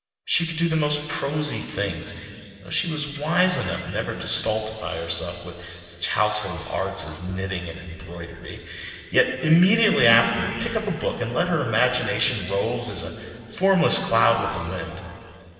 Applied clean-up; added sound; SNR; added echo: none; none; none; reverberation time 2.9 s.